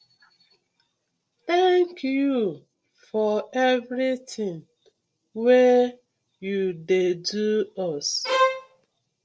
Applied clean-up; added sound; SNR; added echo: neural separator model SepFormer DNS4.